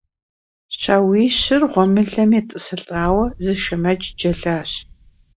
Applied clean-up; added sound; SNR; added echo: neural mask model DeepFilterNet 3.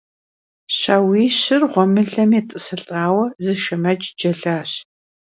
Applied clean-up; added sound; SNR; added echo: none; none; none; none.